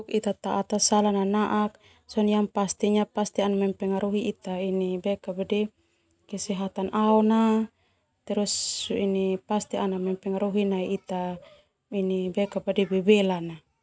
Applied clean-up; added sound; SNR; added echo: none; none; none; none.